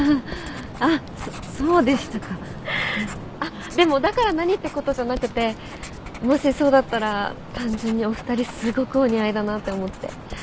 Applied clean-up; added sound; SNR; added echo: none; Writing; 16 dB; none.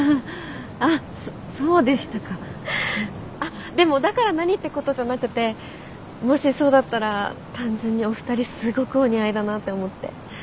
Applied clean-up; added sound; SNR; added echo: none; none; none; none.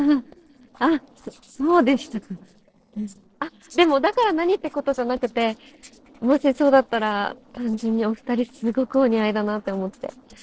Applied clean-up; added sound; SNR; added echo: neural separator model SepFormer DNS4.